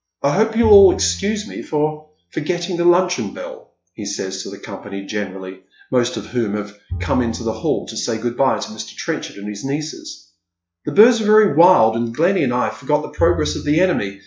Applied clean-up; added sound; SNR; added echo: classical method log-MMSE.